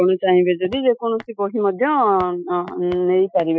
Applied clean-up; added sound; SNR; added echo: classical method Wiener filter.